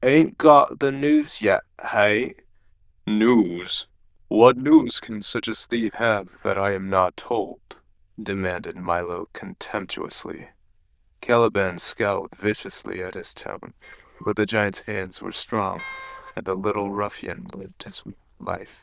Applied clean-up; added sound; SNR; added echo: neural diffusion model UNIVERSE++.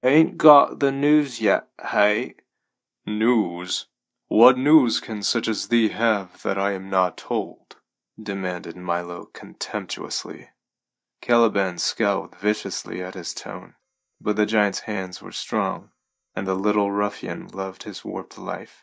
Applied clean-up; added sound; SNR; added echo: neural mask model DeepFilterNet 3.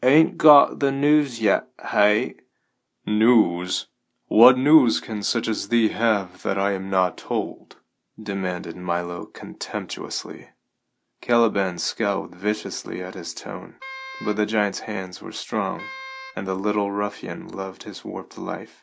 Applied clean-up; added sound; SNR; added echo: none; Wind instrument, woodwind instrument; 16 dB; none.